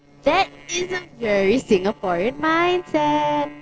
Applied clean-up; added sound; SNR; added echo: neural separator model SepFormer DNS4.